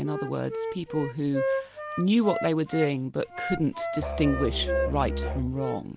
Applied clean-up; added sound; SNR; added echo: none; Musical instrument + Wind instrument, woodwind instrument; 4 dB; none.